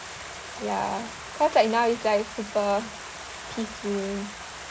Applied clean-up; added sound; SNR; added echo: none; Stream; 11 dB; none.